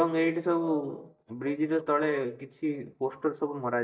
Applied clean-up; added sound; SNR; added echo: neural mask model DeepFilterNet 3.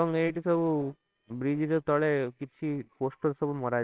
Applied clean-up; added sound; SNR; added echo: neural separator model SepFormer WHAMR!.